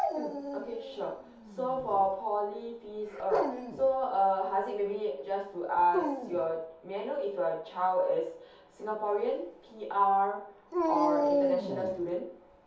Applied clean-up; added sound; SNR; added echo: none; Dog; 5 dB; reverberation time 0.6 s.